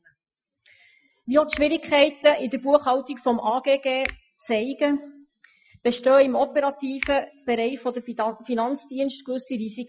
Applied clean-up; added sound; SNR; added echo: classical method Wiener filter.